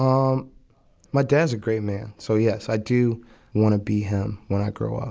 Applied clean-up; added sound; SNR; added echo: none; none; none; none.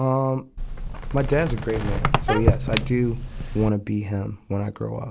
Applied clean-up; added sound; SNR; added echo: none; Squeak; 0 dB; none.